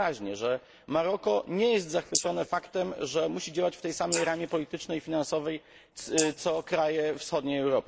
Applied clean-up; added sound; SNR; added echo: neural mask model Resemble Enhance denoiser.